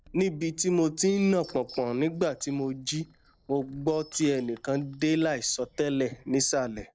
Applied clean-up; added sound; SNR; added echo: neural separator model SepFormer DNS4.